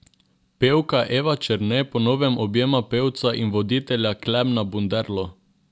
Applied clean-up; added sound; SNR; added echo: none; none; none; none.